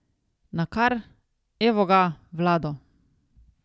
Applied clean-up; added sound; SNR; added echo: none; none; none; none.